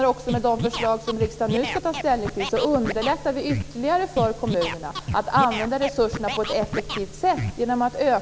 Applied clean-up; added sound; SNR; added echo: none; Scratching (performance technique); 7 dB; none.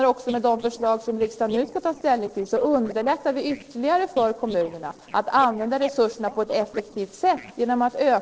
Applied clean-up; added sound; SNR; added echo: neural separator model SepFormer DNS4.